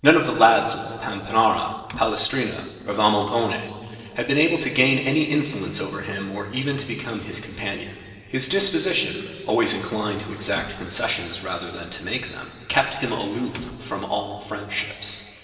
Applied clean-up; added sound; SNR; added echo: neural separator model SepFormer DNS4.